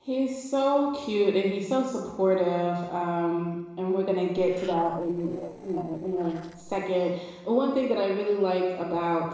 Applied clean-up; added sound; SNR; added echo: neural separator model SepFormer DNS4.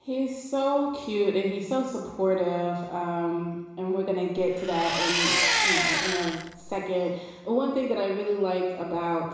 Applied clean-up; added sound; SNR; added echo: none; Engine; -1 dB; reverberation time 1.0 s.